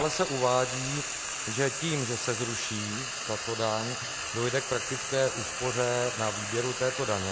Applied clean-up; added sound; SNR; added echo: none; Frying (food); 4 dB; none.